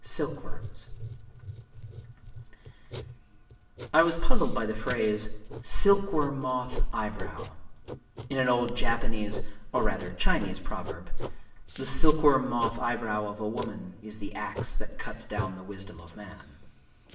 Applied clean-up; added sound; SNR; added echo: none; Writing; 17 dB; reverberation time 0.8 s.